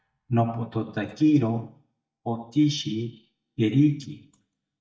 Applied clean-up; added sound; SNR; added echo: neural mask model DeepFilterNet 3.